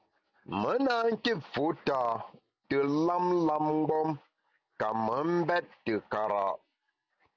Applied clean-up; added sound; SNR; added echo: none; none; none; none.